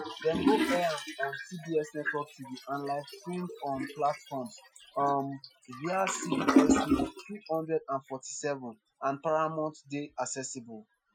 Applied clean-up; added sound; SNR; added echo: classical method Wiener filter.